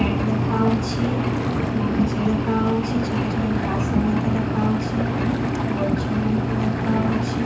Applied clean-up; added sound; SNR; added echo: none; Engine; -3 dB; reverberation time 0.7 s.